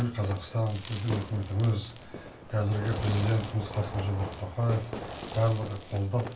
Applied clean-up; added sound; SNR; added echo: none; Fireworks; 10 dB; reverberation time 0.2 s.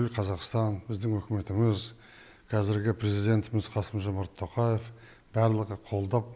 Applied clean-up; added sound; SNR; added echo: none; none; none; none.